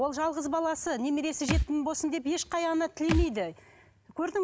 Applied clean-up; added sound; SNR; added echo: none; Thump, thud; 4 dB; none.